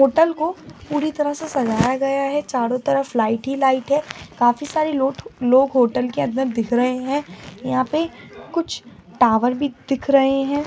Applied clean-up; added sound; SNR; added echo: none; none; none; none.